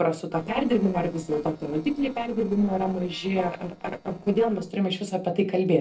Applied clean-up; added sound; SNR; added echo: neural separator model SepFormer DNS4.